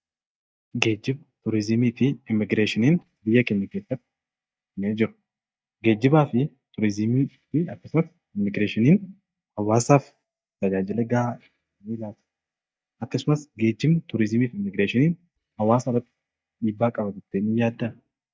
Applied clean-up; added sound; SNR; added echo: neural mask model DeepFilterNet 3.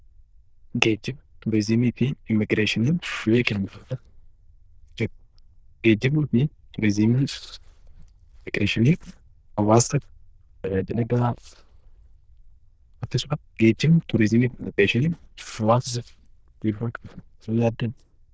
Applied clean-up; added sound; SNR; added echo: neural diffusion model UNIVERSE++.